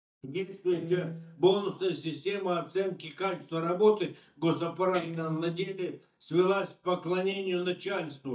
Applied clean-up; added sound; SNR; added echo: neural mask model DeepFilterNet 3.